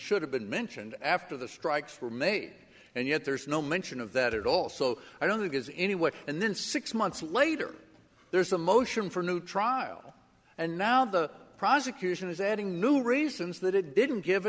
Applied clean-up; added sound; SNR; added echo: none; none; none; none.